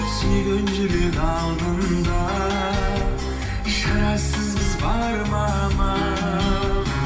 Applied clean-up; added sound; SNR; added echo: none; none; none; reverberation time 0.9 s.